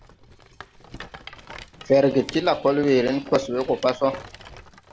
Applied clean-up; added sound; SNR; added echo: none; Rattle; 19 dB; none.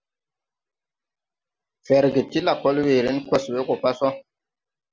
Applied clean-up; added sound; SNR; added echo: none; none; none; none.